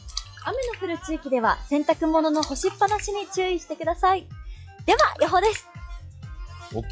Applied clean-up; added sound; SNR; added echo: classical method log-MMSE.